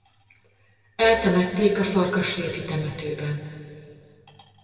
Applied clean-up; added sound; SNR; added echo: none; Musical instrument; 19 dB; reverberation time 2.3 s.